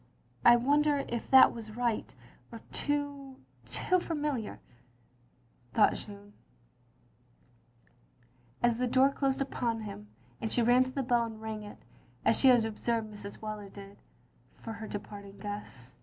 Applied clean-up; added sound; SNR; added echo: none; none; none; none.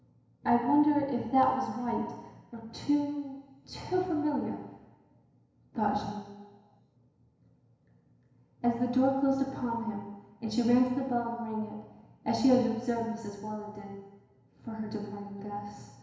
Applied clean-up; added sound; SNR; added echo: none; none; none; reverberation time 1.0 s.